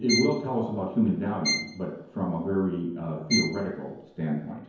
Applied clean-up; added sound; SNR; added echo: none; Bowed string instrument; 6 dB; reverberation time 0.9 s.